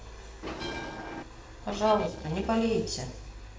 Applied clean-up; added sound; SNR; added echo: neural separator model SepFormer DNS4.